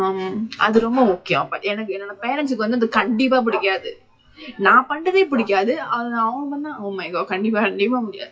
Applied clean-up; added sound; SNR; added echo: classical method WPE with log-MMSE.